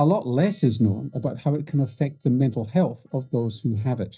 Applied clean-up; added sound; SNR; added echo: neural mask model DeepFilterNet 3.